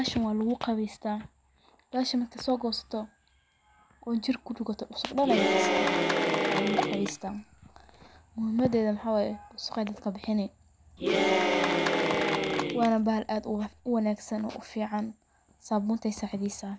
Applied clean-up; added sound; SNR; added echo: none; Applause / Cheering; -3 dB; none.